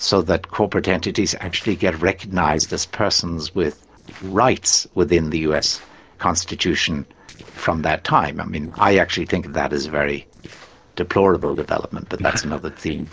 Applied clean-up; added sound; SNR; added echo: neural separator model SepFormer DNS4.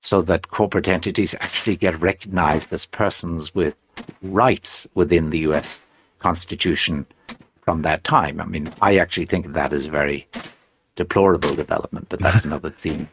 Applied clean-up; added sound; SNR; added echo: neural mask model RNNoise.